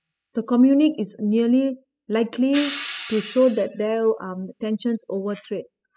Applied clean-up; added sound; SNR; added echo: classical method spectral subtraction.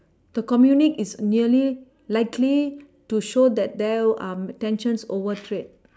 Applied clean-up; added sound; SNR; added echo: none; none; none; none.